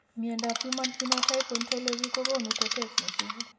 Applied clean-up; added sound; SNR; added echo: none; Insect; -3 dB; reverberation time 0.5 s.